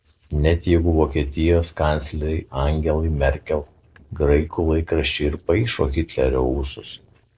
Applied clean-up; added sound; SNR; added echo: neural separator model SepFormer DNS4.